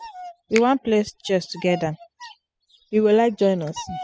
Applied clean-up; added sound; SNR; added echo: classical method spectral subtraction.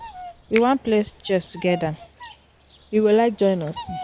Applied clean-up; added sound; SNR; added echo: none; Bird vocalization, bird call, bird song + Finger snapping; 15 dB; none.